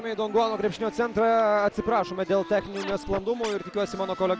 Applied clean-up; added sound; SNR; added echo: none; Wind instrument, woodwind instrument + Scratching (performance technique); 15 dB; none.